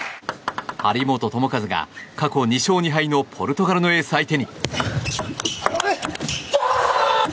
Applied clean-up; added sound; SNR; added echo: none; none; none; none.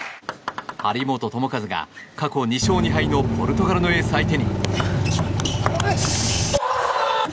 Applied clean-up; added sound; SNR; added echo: none; Bus / Engine; -2 dB; none.